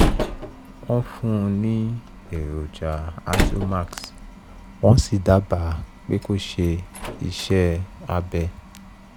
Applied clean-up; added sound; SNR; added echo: none; Slam; 6 dB; none.